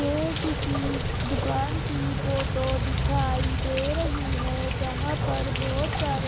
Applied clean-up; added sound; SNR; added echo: none; Rain; -4 dB; none.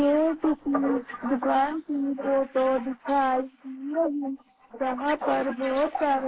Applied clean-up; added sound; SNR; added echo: neural mask model Resemble Enhance denoiser.